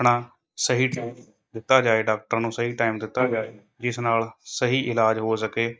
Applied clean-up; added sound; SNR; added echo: neural mask model DeepFilterNet 3.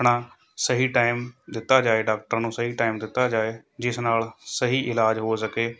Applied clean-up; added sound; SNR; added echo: none; none; none; none.